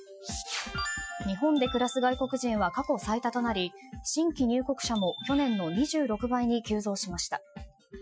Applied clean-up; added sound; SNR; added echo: classical method Wiener filter.